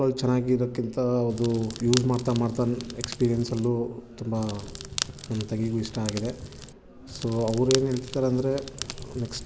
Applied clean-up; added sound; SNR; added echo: none; Crackle; 11 dB; none.